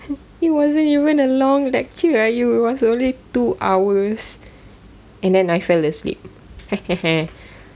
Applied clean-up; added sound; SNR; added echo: none; none; none; none.